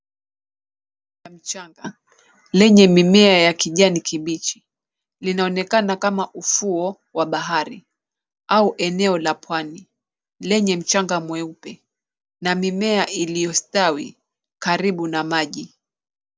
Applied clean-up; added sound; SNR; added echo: none; none; none; none.